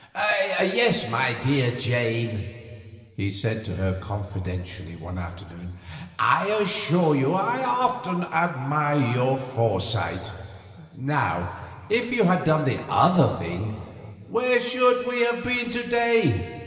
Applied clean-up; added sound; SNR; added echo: none; none; none; reverberation time 2.3 s.